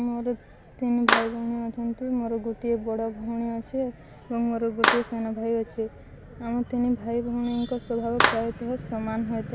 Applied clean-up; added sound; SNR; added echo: none; Clapping; 0 dB; none.